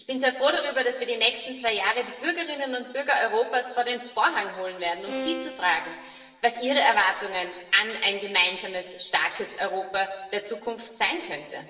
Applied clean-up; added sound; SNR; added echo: none; Bowed string instrument; 10 dB; reverberation time 1.4 s.